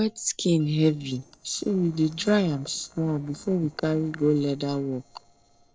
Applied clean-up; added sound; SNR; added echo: neural separator model SepFormer DNS4.